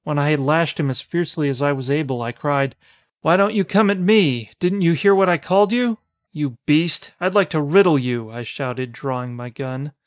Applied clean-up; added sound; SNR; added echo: neural mask model DeepFilterNet 3.